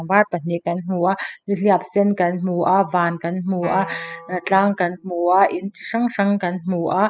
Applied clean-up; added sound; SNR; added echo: classical method spectral subtraction.